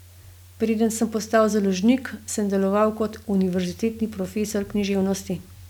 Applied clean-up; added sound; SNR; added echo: none; none; none; none.